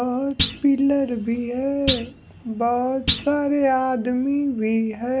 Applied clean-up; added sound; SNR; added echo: none; Thump, thud; 8 dB; none.